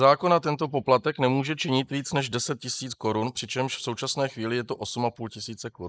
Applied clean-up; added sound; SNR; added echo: neural mask model Resemble Enhance denoiser.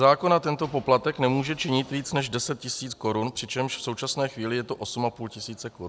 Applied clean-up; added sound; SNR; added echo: none; none; none; none.